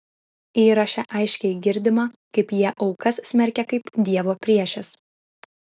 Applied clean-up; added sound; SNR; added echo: none; none; none; none.